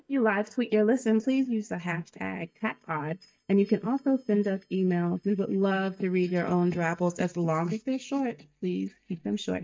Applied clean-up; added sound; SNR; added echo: neural mask model DeepFilterNet 3.